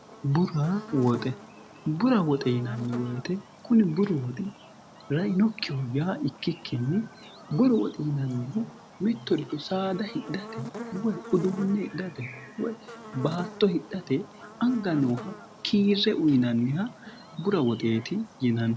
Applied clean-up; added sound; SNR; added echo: none; Buzz; 17 dB; none.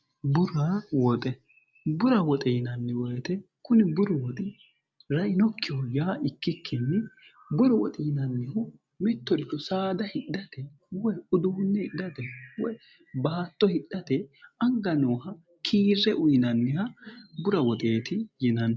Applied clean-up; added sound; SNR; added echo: none; none; none; none.